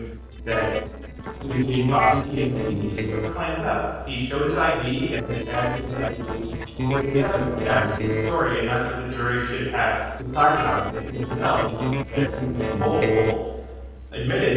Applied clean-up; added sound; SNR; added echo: neural separator model SepFormer DNS4.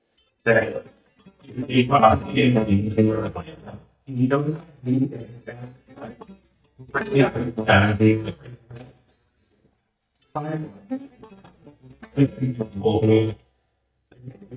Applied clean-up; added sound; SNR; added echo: neural mask model DeepFilterNet 3.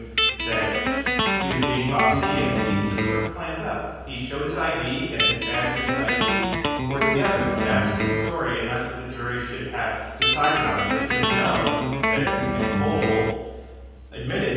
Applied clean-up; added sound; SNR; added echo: none; Guitar; -1 dB; reverberation time 1.2 s.